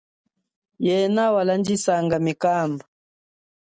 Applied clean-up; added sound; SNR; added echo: none; none; none; none.